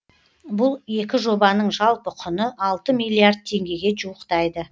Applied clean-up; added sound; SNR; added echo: none; none; none; none.